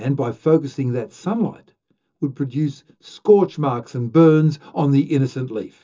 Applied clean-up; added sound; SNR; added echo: none; none; none; reverberation time 0.2 s.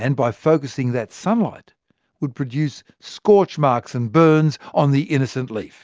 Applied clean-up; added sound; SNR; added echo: none; none; none; none.